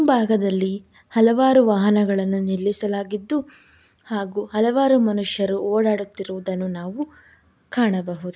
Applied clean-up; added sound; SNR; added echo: none; none; none; none.